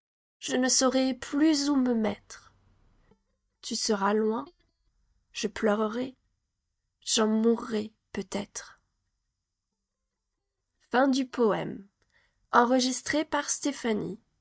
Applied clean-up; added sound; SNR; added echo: neural mask model DeepFilterNet 3.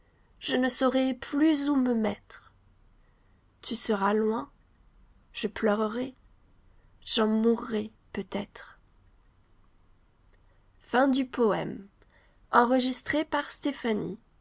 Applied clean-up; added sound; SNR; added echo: none; none; none; none.